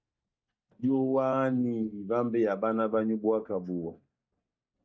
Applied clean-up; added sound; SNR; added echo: neural mask model DeepFilterNet 3.